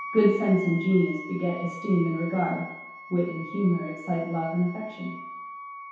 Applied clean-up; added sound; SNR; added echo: none; Wind instrument, woodwind instrument; 13 dB; reverberation time 0.8 s.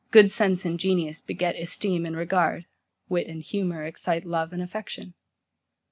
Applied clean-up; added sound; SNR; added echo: none; none; none; none.